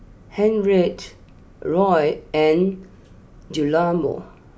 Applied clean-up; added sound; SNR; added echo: none; none; none; none.